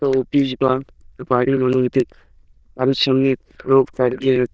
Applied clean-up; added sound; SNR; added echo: neural diffusion model UNIVERSE++.